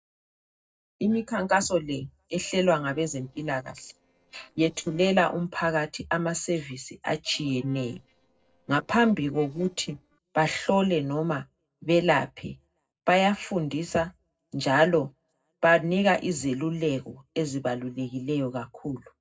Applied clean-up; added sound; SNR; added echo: neural separator model SepFormer DNS4.